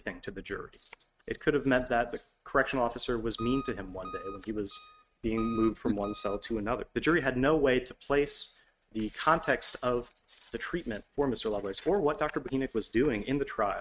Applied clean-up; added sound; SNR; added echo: neural mask model RNNoise.